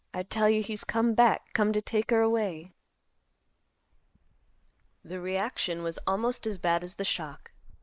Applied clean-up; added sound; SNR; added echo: neural mask model Resemble Enhance denoiser.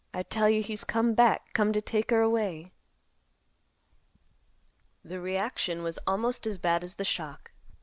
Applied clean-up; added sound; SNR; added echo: none; none; none; none.